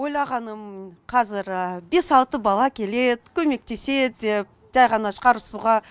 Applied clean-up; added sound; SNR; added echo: none; none; none; none.